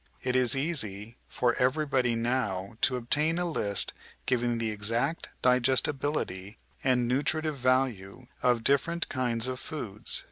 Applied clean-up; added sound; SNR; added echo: none; none; none; none.